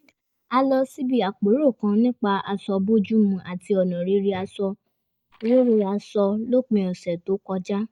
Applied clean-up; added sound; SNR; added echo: neural mask model DeepFilterNet 3.